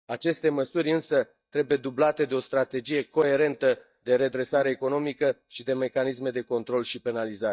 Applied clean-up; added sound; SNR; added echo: neural mask model DeepFilterNet 3.